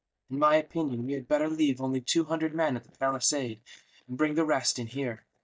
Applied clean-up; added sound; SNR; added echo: neural mask model DeepFilterNet 3.